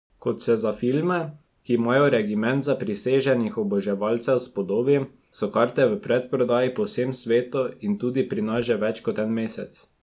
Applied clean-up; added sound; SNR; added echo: none; none; none; none.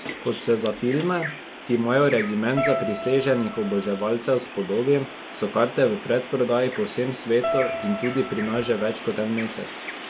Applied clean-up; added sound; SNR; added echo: none; Bird vocalization, bird call, bird song + Keyboard (musical); 9 dB; none.